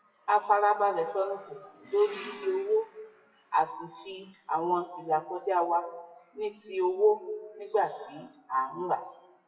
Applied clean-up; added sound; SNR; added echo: classical method WPE with log-MMSE.